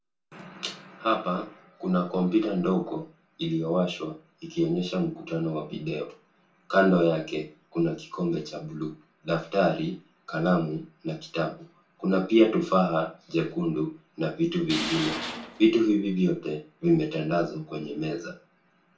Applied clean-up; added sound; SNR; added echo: none; Tools; 8 dB; reverberation time 0.3 s.